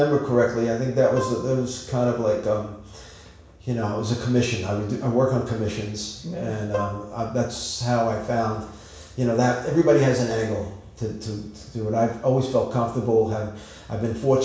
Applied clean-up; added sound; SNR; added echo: none; Plucked string instrument; 12 dB; reverberation time 0.7 s.